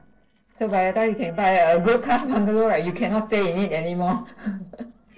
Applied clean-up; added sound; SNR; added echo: neural separator model SepFormer DNS4.